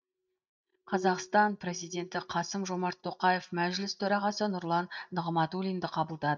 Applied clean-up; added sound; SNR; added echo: neural mask model DeepFilterNet 3.